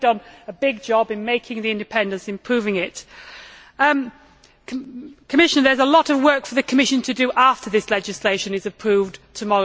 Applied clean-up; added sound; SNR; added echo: none; none; none; none.